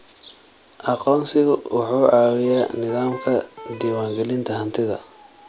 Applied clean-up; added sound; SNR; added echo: none; Electric guitar; 16 dB; none.